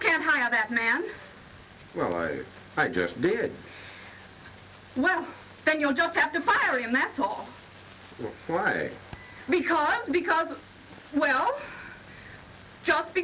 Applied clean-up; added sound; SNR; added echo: none; none; none; none.